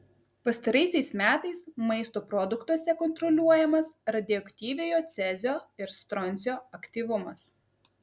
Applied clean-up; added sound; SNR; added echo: none; none; none; none.